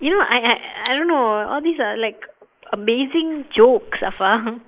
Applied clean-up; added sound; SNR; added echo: neural mask model Resemble Enhance denoiser.